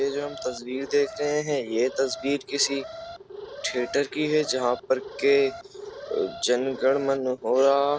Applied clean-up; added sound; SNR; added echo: none; Alarm; 14 dB; none.